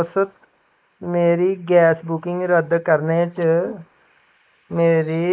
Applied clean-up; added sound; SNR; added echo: neural mask model Resemble Enhance denoiser.